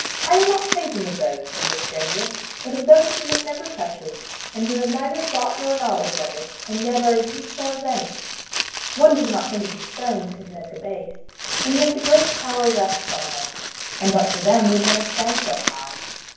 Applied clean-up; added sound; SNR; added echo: none; Crumpling, crinkling; 6 dB; reverberation time 0.9 s.